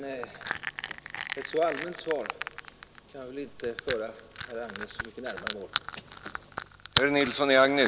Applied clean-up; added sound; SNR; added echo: none; Crushing; 7 dB; none.